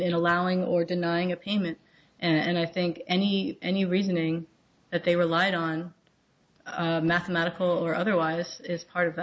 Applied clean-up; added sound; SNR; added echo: none; none; none; none.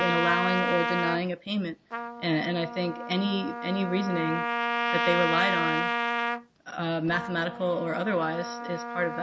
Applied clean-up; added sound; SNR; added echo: none; Trumpet; 1 dB; none.